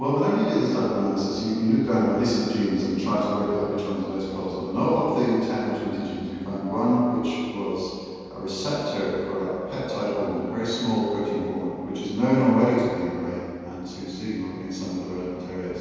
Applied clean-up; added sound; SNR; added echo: none; none; none; reverberation time 2.1 s.